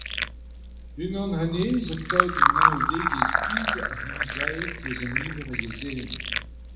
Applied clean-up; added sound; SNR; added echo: none; Fill (with liquid); -5 dB; reverberation time 0.7 s.